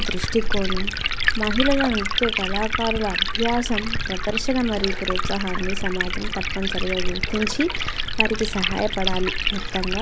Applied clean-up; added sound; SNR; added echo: none; Liquid; -2 dB; none.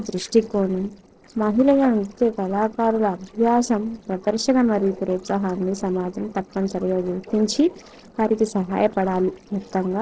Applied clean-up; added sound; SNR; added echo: neural separator model SepFormer DNS4.